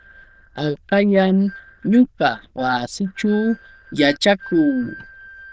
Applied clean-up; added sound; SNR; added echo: neural diffusion model UNIVERSE++.